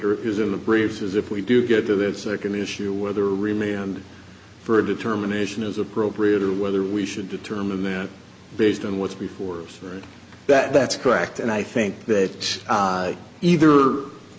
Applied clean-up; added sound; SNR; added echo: none; none; none; none.